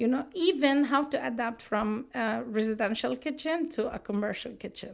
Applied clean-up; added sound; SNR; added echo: none; none; none; none.